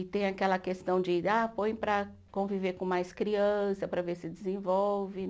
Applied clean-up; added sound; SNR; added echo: none; none; none; none.